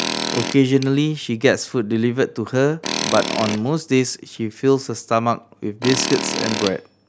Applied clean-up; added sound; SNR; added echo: none; Tools; 8 dB; none.